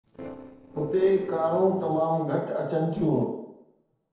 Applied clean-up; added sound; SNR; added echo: neural separator model SepFormer DNS4.